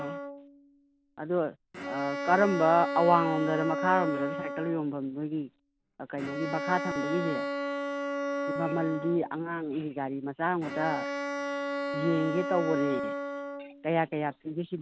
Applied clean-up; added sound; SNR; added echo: none; Bowed string instrument; 5 dB; none.